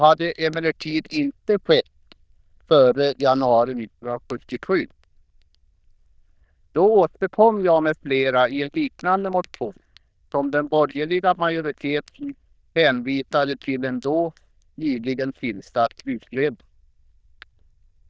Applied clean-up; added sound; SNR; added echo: neural diffusion model UNIVERSE++.